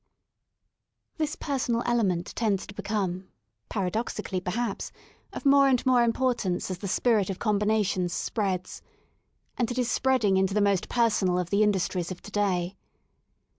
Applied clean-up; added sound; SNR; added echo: none; none; none; none.